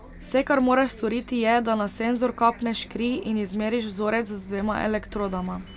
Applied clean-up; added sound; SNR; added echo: none; Bus; 18 dB; none.